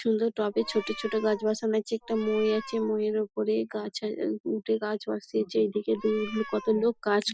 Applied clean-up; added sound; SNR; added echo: none; Meow; 16 dB; none.